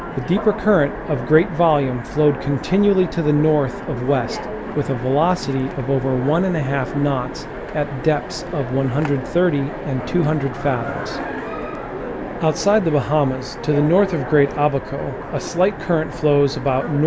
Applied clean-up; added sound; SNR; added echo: none; Train; 9 dB; none.